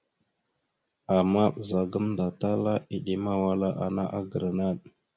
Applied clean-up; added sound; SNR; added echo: none; none; none; none.